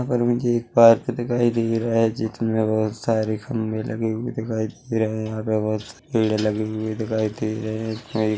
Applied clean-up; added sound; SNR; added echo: none; none; none; none.